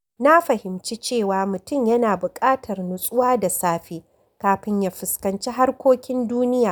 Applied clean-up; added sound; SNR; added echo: none; none; none; none.